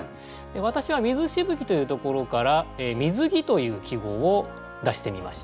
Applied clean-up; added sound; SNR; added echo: none; none; none; none.